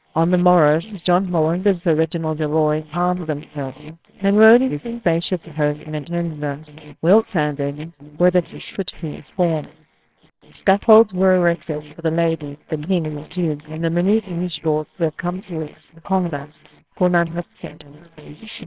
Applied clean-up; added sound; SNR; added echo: neural separator model SepFormer WHAMR!.